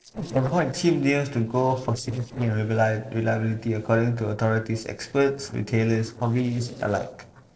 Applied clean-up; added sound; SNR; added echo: neural separator model SepFormer DNS4.